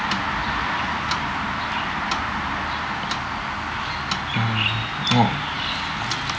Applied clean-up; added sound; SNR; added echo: none; none; none; none.